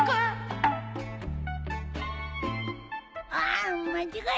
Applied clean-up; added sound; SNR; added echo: none; none; none; none.